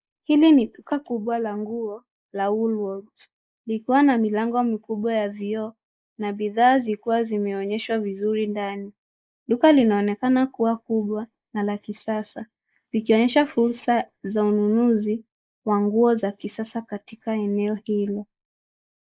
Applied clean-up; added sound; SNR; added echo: neural mask model Resemble Enhance denoiser.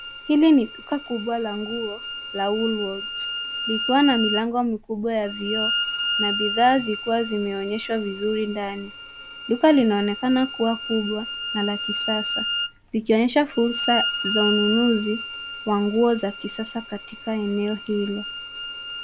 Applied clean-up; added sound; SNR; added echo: none; Bowed string instrument; 7 dB; none.